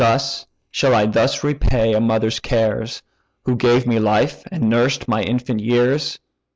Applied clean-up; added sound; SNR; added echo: neural mask model Resemble Enhance denoiser.